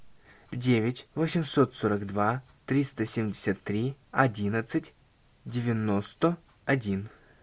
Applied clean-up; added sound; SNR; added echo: none; none; none; none.